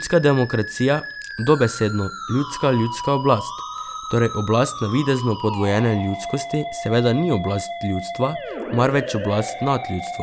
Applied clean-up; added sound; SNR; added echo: none; Musical instrument; 9 dB; none.